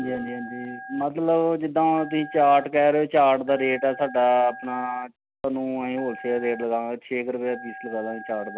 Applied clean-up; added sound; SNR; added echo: none; Telephone; 17 dB; none.